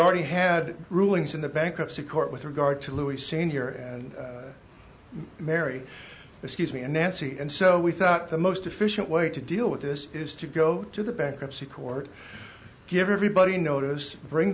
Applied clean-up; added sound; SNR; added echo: none; none; none; none.